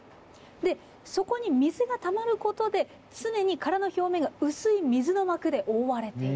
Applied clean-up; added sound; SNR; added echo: none; none; none; none.